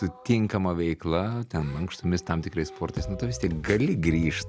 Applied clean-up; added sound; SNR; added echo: none; none; none; none.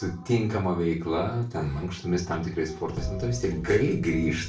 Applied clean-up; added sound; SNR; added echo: none; none; none; reverberation time 0.3 s.